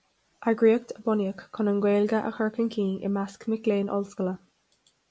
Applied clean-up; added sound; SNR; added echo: none; none; none; none.